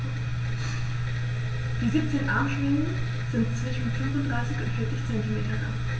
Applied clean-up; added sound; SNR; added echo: none; none; none; reverberation time 0.2 s.